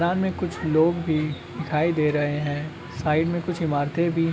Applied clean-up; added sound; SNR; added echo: none; none; none; none.